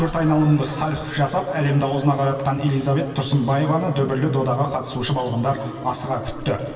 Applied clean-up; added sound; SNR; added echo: none; none; none; reverberation time 2.6 s.